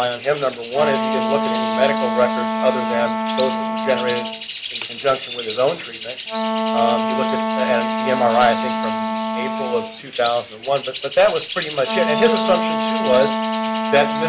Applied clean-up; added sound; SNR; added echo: none; Bird + Wind instrument, woodwind instrument; 1 dB; none.